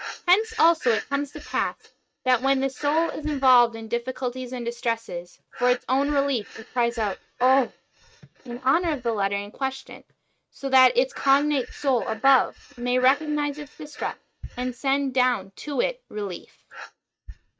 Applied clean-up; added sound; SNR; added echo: neural mask model RNNoise.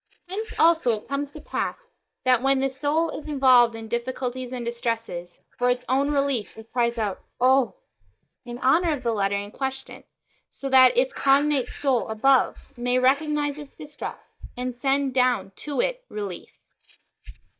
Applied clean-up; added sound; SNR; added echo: neural mask model DeepFilterNet 3.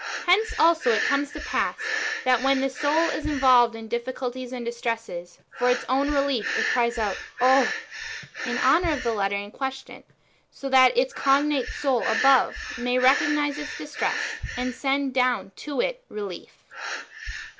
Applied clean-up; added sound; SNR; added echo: none; Breathing; 8 dB; none.